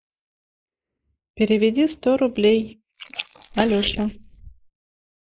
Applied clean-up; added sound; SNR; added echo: neural mask model Resemble Enhance denoiser.